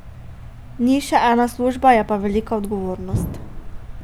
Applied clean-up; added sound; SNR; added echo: none; Thump, thud; 11 dB; none.